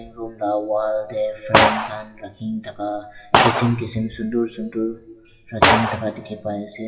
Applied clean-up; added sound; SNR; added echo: classical method WPE with log-MMSE.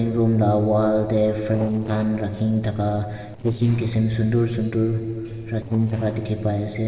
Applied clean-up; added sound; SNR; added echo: neural separator model SepFormer DNS4.